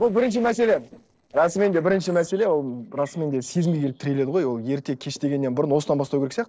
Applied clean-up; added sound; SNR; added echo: neural separator model SepFormer DNS4.